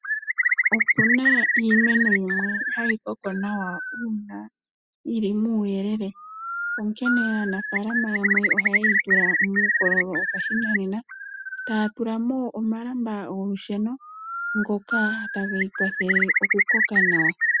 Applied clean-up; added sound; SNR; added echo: classical method spectral subtraction.